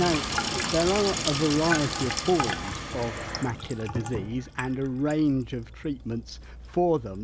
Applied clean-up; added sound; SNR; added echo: none; Sink (filling or washing); 5 dB; none.